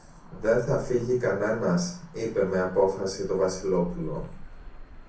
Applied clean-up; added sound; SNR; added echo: none; Cricket / Motor vehicle (road); 15 dB; reverberation time 0.6 s.